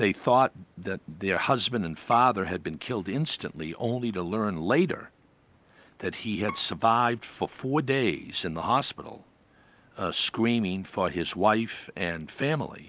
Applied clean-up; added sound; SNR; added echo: none; Bowed string instrument; 18 dB; none.